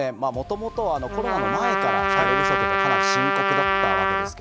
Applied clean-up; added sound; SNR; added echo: none; Trumpet; -4 dB; none.